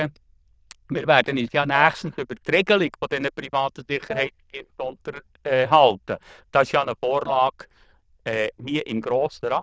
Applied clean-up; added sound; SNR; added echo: neural diffusion model UNIVERSE++.